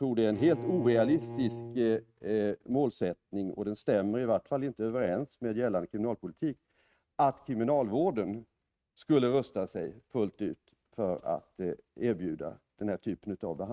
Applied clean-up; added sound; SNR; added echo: neural mask model RNNoise.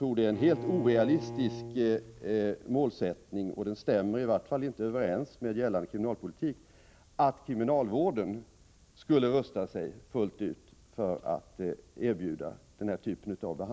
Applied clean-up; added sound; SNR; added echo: none; Bowed string instrument + Wind instrument, woodwind instrument; 10 dB; none.